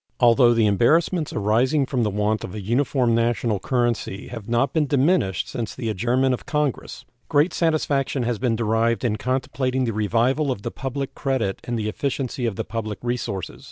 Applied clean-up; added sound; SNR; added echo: none; none; none; none.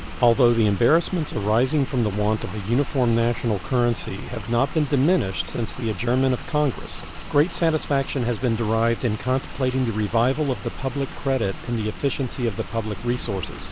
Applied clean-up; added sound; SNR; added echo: none; Rain; 10 dB; none.